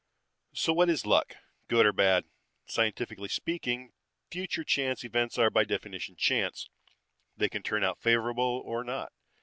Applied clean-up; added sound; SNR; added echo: none; none; none; none.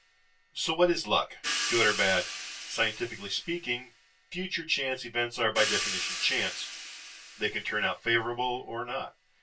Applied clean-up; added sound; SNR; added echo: none; Crash cymbal / Hi-hat; 8 dB; reverberation time 0.2 s.